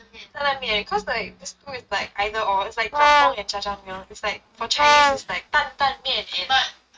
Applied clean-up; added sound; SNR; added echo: neural mask model RNNoise.